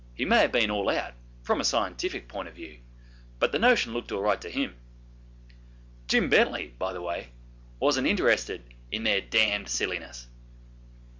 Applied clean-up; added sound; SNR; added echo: none; none; none; none.